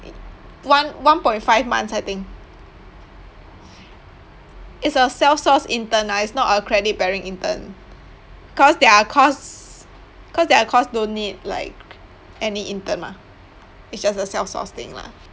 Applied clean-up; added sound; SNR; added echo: none; none; none; none.